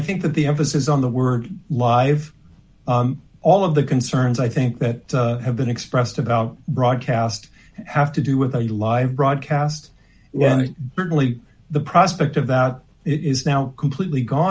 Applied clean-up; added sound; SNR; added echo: none; none; none; none.